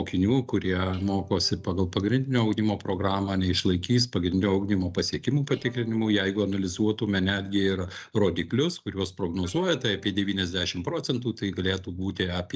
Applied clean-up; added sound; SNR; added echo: neural separator model SepFormer DNS4.